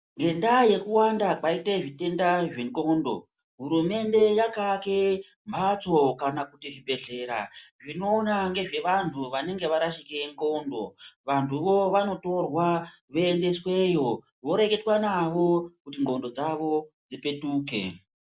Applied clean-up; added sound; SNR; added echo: none; none; none; none.